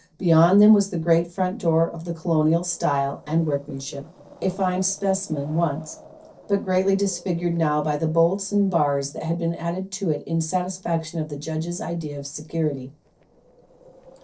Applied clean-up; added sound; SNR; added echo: neural separator model SepFormer DNS4.